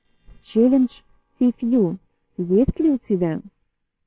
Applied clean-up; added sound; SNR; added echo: neural separator model SepFormer WHAMR!.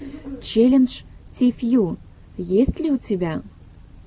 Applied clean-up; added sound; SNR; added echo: none; none; none; none.